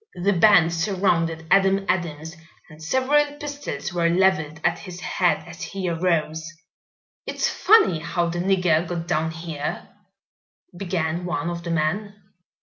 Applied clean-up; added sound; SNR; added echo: none; none; none; none.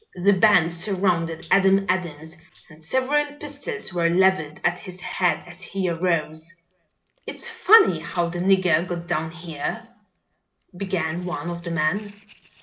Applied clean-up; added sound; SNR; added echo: neural separator model SepFormer DNS4.